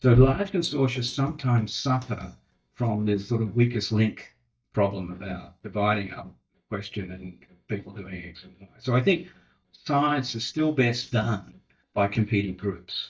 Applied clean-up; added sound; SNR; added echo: neural mask model DeepFilterNet 3.